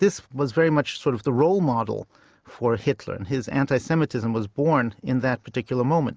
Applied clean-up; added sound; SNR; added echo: none; none; none; none.